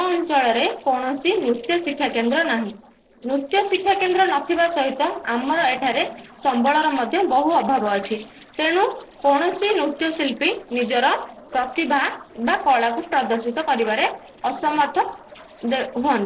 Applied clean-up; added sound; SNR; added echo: neural separator model SepFormer DNS4.